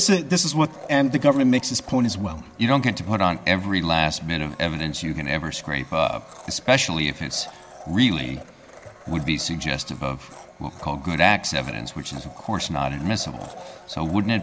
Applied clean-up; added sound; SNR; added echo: none; Domestic sounds, home sounds; 20 dB; none.